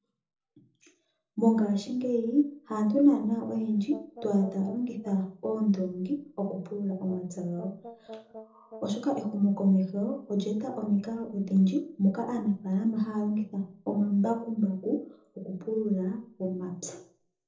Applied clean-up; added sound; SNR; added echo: neural separator model SepFormer DNS4.